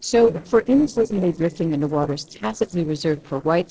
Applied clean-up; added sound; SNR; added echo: neural separator model SepFormer DNS4.